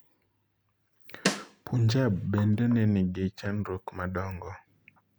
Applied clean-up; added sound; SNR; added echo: none; Snare drum; 2 dB; none.